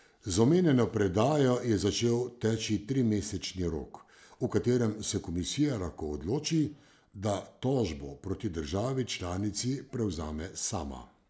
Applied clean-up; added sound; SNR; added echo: none; none; none; none.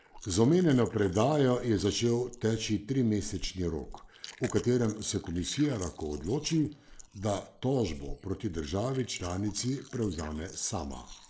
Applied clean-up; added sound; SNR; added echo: neural mask model Resemble Enhance denoiser.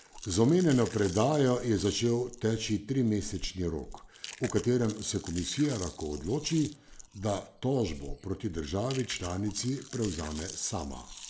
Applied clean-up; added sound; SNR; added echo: none; Chewing, mastication; 15 dB; none.